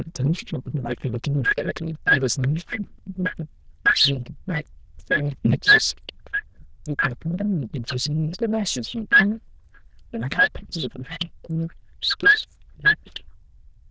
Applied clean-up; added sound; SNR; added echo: neural diffusion model UNIVERSE++.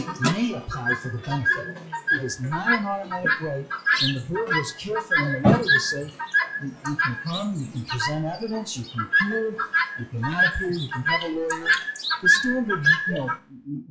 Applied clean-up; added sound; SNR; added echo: classical method log-MMSE.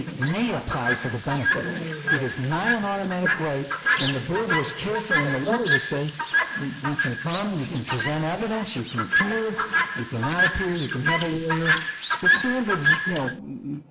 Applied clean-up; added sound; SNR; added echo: neural mask model Resemble Enhance denoiser.